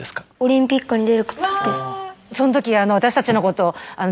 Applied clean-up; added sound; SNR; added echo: none; none; none; none.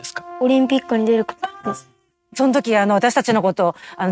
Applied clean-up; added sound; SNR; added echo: neural mask model RNNoise.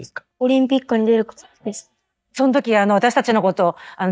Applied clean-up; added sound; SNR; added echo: neural mask model DeepFilterNet 3.